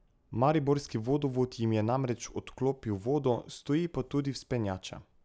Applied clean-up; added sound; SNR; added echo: none; none; none; none.